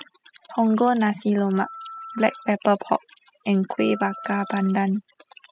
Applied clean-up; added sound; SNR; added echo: classical method spectral subtraction.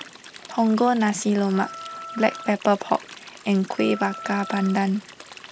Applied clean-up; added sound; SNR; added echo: none; Wind instrument, woodwind instrument + Stream; 16 dB; none.